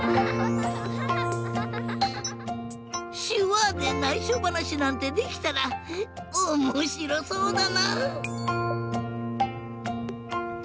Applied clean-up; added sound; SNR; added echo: none; none; none; none.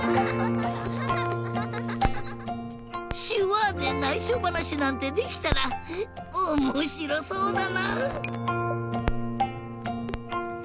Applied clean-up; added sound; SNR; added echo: none; Crackle; 9 dB; none.